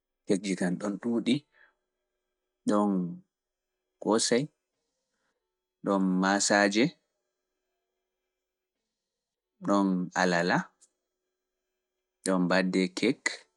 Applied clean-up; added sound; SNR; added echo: neural mask model DeepFilterNet 3.